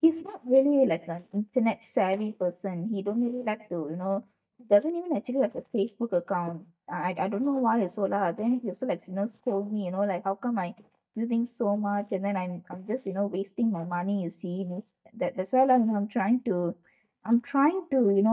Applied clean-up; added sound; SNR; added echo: neural mask model DeepFilterNet 3.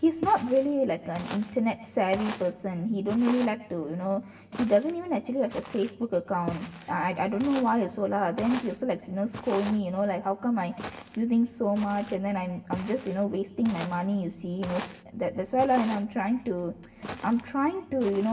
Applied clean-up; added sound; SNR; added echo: none; Walk, footsteps; 15 dB; reverberation time 2.7 s.